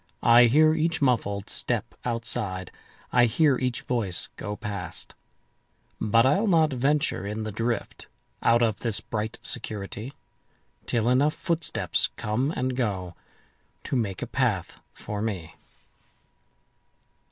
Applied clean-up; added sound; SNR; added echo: none; none; none; none.